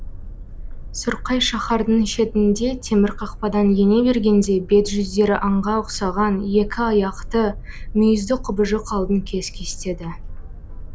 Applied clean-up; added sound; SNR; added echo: none; Boat, Water vehicle; 11 dB; none.